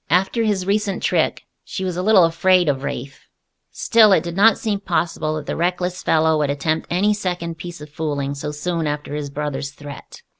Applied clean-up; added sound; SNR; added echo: none; none; none; none.